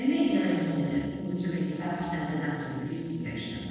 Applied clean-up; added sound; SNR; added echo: neural separator model SepFormer DNS4.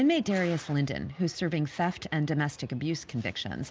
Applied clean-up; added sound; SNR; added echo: none; none; none; none.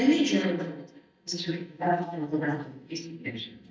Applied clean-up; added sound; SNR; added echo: neural mask model DeepFilterNet 3.